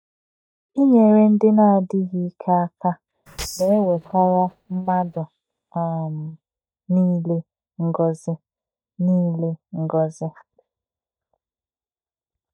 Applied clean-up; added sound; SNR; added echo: neural mask model DeepFilterNet 3.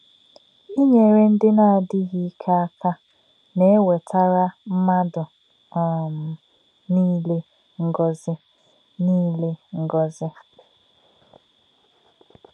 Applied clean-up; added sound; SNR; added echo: none; none; none; none.